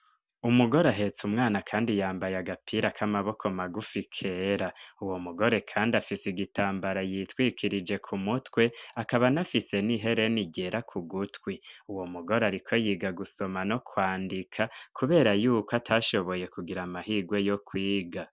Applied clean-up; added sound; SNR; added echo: none; none; none; none.